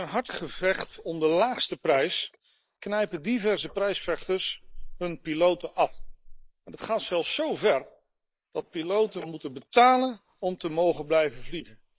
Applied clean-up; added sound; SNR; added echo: neural mask model Resemble Enhance denoiser.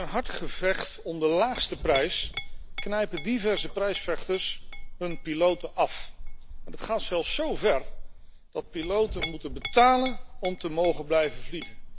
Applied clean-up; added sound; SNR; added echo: none; Chink, clink; 6 dB; none.